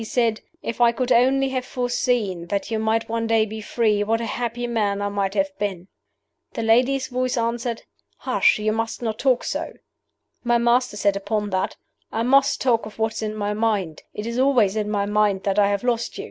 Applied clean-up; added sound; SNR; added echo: none; none; none; none.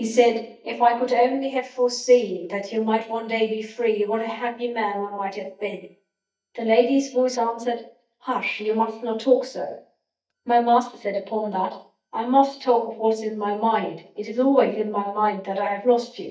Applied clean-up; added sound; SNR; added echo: neural mask model DeepFilterNet 3.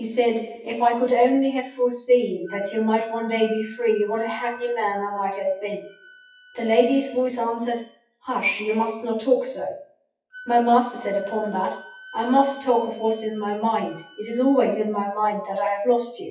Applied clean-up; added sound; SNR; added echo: classical method WPE with log-MMSE.